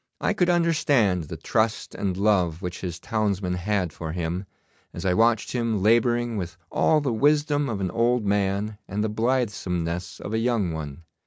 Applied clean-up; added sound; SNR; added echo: none; none; none; none.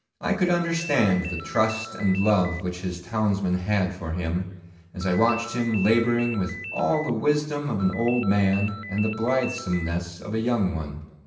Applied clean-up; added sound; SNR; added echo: none; Ringtone; 12 dB; reverberation time 0.9 s.